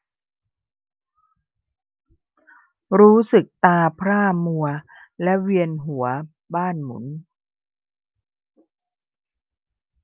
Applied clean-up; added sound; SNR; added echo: none; none; none; none.